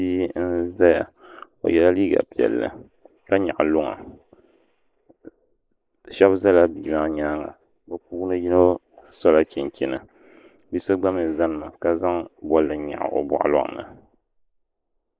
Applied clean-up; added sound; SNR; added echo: neural mask model Resemble Enhance denoiser.